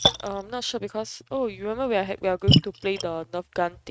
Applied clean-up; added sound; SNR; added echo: neural mask model RNNoise.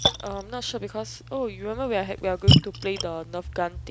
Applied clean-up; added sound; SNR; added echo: none; Splash, splatter; -4 dB; none.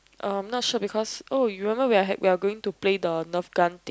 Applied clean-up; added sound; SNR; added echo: none; none; none; none.